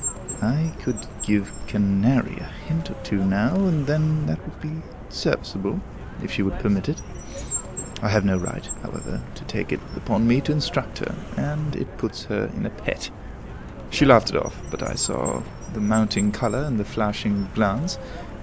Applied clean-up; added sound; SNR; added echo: none; Car; 9 dB; none.